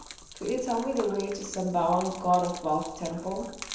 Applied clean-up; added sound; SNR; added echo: none; Gurgling / Liquid; 15 dB; reverberation time 0.9 s.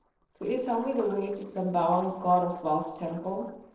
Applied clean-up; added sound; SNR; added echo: neural separator model SepFormer DNS4.